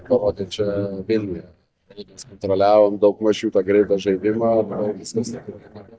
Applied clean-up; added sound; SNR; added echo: neural mask model DeepFilterNet 3.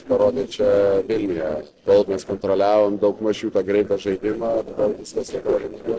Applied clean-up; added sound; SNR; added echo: neural separator model SepFormer DNS4.